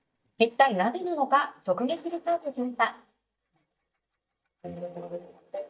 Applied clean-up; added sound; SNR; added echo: neural mask model DeepFilterNet 3.